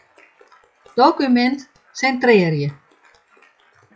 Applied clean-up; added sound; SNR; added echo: classical method log-MMSE.